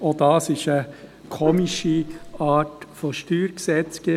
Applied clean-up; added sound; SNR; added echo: none; Gong; 13 dB; none.